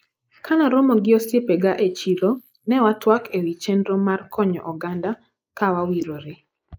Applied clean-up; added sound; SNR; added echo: neural mask model Resemble Enhance denoiser.